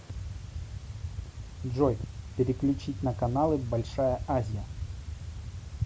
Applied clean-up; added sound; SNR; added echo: none; none; none; none.